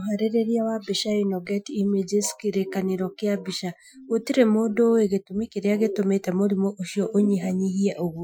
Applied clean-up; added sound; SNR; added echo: classical method Wiener filter.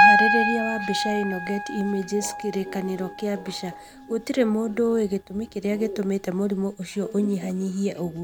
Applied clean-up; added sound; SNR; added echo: none; Piano; 1 dB; none.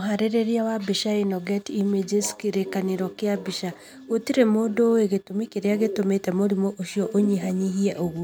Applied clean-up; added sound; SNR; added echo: none; none; none; none.